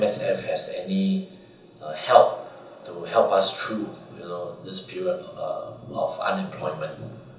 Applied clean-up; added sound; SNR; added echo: none; none; none; reverberation time 0.7 s.